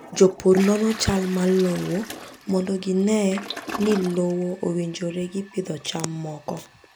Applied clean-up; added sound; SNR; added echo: none; Toilet flush; 15 dB; none.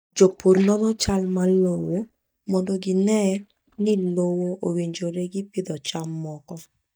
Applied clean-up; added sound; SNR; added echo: neural mask model DeepFilterNet 3.